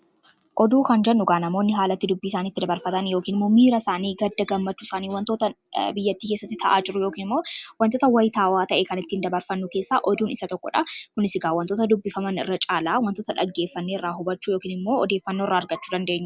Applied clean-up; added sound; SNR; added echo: none; none; none; none.